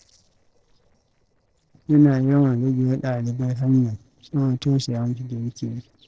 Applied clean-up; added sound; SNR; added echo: neural separator model SepFormer DNS4.